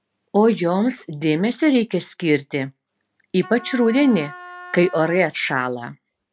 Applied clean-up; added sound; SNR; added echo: none; Wind instrument, woodwind instrument; 17 dB; none.